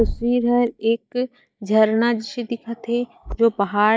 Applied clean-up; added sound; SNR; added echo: neural mask model DeepFilterNet 3.